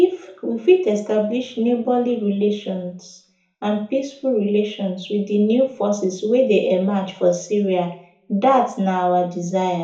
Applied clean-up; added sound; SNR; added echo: none; none; none; reverberation time 0.5 s.